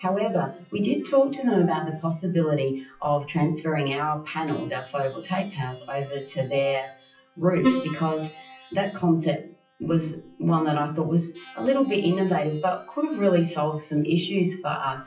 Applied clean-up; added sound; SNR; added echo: classical method WPE with log-MMSE.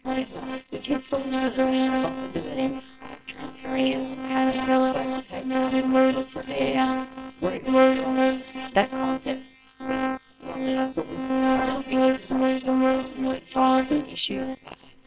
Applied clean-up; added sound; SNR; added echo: neural separator model SepFormer WHAMR!.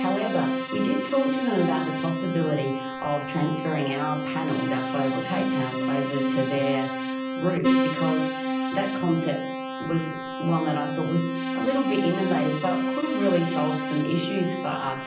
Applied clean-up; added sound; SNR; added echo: none; Keyboard (musical); 1 dB; reverberation time 0.6 s.